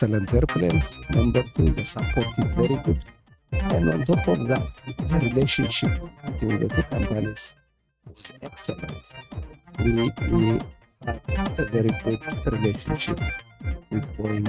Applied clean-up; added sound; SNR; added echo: neural mask model RNNoise.